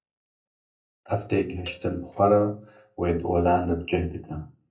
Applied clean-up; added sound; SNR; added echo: neural mask model DeepFilterNet 3.